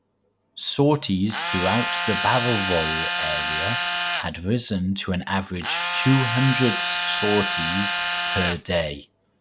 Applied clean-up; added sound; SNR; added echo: none; Tools; -1 dB; none.